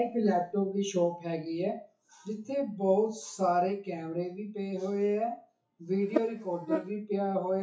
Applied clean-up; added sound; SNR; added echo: classical method WPE with log-MMSE.